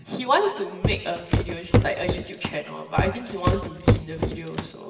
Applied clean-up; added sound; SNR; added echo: none; Walk, footsteps; -3 dB; reverberation time 1.1 s.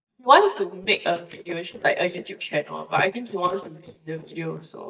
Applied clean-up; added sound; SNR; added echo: neural mask model DeepFilterNet 3.